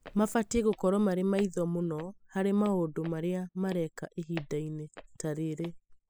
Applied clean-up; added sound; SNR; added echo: classical method spectral subtraction.